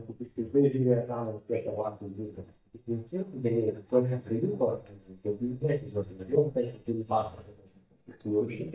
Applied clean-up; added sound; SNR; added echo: neural mask model DeepFilterNet 3.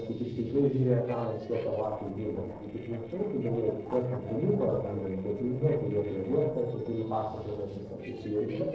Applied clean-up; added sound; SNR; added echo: neural separator model SepFormer DNS4.